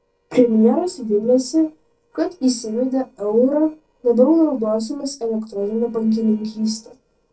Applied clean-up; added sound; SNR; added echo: neural separator model SepFormer DNS4.